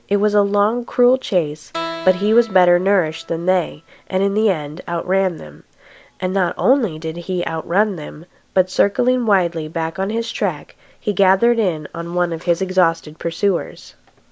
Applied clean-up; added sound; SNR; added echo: none; Keyboard (musical); 15 dB; none.